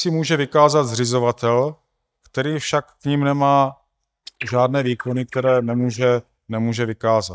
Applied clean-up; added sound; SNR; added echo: neural mask model DeepFilterNet 3.